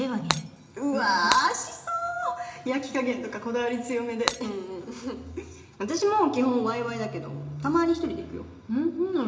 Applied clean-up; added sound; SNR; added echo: none; Shatter; 6 dB; reverberation time 0.8 s.